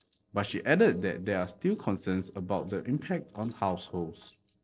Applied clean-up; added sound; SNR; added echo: neural separator model SepFormer DNS4.